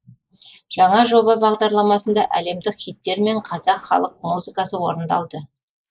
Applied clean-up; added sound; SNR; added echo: neural mask model Resemble Enhance denoiser.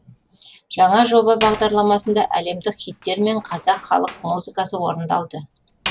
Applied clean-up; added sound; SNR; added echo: none; Slam; 16 dB; none.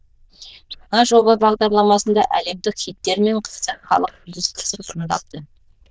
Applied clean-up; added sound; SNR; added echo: neural diffusion model UNIVERSE++.